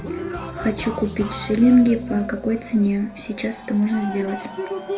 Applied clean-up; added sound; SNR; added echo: none; Cheering; 10 dB; reverberation time 1.5 s.